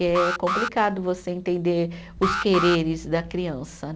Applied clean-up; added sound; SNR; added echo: none; Alarm; 6 dB; none.